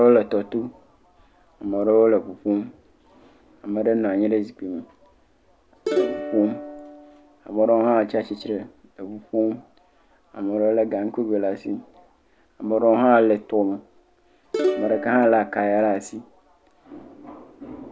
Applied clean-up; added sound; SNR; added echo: none; Plucked string instrument; 5 dB; none.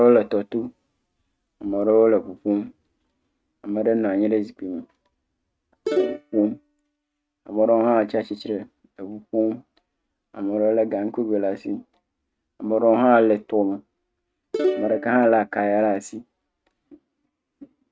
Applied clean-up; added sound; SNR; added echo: neural mask model RNNoise.